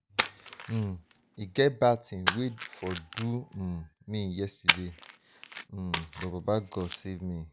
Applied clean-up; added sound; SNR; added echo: none; Splash, splatter; 4 dB; none.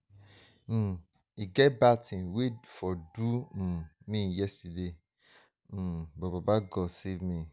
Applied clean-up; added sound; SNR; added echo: none; none; none; none.